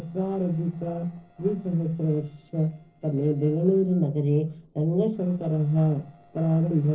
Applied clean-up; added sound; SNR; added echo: neural separator model SepFormer DNS4.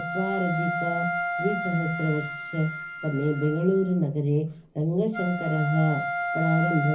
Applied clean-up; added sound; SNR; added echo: none; Wind instrument, woodwind instrument; 5 dB; reverberation time 0.5 s.